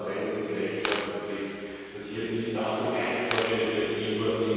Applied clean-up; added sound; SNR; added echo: none; Coin (dropping); 9 dB; reverberation time 2.2 s.